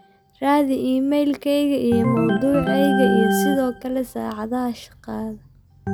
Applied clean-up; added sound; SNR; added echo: none; Organ; 4 dB; none.